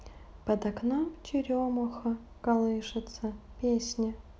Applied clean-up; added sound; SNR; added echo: none; none; none; none.